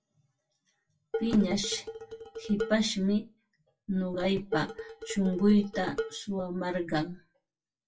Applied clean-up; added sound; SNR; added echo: classical method WPE with log-MMSE.